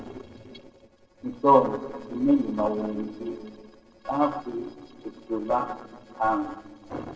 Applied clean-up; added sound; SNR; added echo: neural separator model SepFormer DNS4.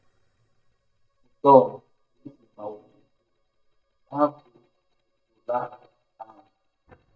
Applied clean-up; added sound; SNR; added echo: neural mask model DeepFilterNet 3.